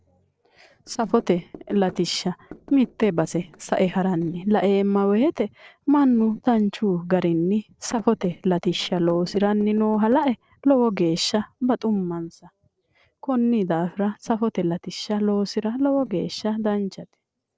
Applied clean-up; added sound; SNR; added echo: neural separator model SepFormer DNS4.